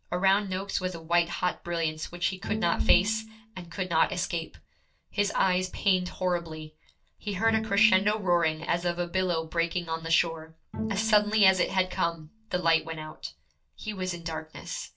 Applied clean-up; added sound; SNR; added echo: none; Bowed string instrument; 10 dB; reverberation time 0.2 s.